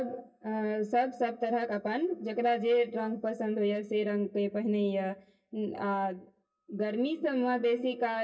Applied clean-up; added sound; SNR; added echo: neural mask model DeepFilterNet 3.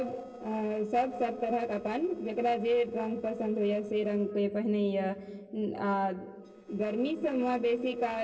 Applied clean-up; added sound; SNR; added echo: neural separator model SepFormer DNS4.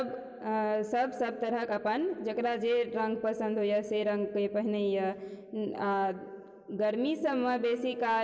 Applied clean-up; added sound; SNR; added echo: none; none; none; none.